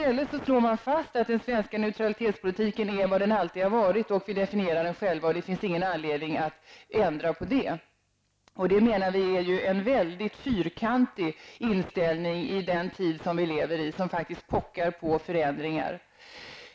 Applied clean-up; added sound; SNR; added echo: none; none; none; none.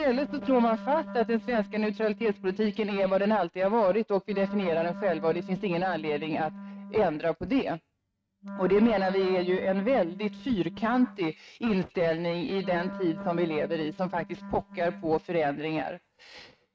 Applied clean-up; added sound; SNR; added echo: neural mask model RNNoise.